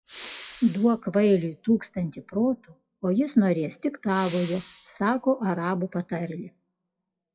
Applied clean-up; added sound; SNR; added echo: classical method WPE with log-MMSE.